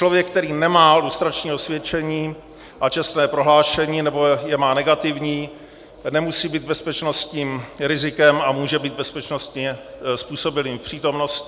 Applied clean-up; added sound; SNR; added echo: none; none; none; none.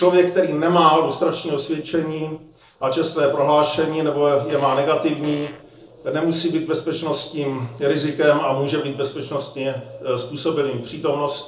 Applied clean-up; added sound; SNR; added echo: neural separator model SepFormer DNS4.